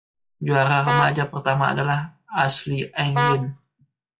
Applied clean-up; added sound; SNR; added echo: classical method log-MMSE.